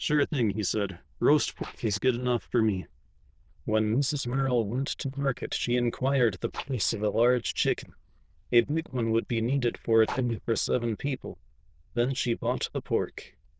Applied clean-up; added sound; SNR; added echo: neural diffusion model UNIVERSE++.